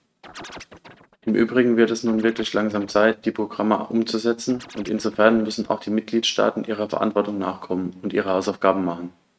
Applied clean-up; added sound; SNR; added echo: neural mask model RNNoise.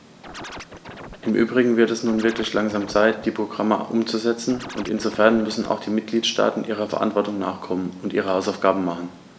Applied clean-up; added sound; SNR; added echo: none; Scratching (performance technique); 16 dB; none.